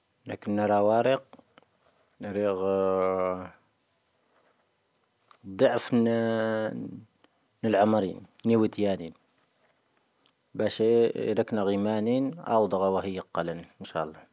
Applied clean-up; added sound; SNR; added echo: none; none; none; none.